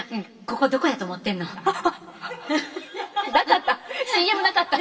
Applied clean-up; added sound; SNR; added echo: none; none; none; reverberation time 2.9 s.